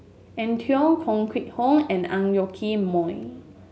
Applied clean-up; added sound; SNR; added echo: none; none; none; none.